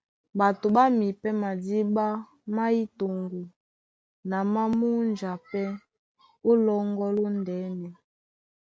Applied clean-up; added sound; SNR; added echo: none; none; none; none.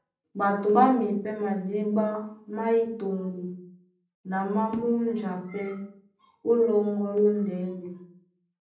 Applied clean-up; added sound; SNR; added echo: none; none; none; reverberation time 0.6 s.